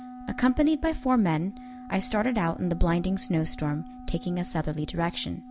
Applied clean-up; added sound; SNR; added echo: none; Wind instrument, woodwind instrument; 16 dB; none.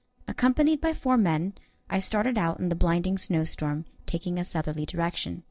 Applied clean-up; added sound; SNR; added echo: neural separator model SepFormer DNS4.